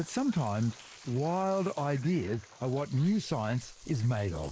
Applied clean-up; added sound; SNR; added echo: neural mask model Resemble Enhance denoiser.